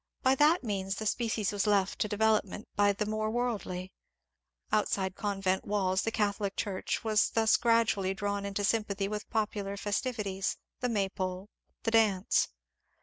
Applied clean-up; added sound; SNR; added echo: none; none; none; none.